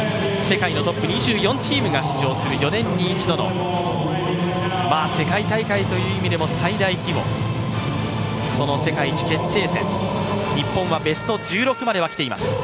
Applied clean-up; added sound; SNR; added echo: none; none; none; none.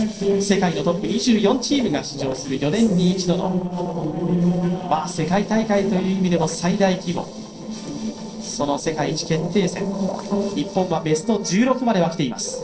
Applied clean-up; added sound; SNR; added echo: neural separator model SepFormer DNS4.